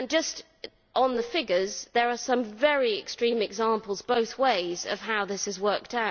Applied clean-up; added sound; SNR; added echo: none; Dishes, pots, and pans; 9 dB; none.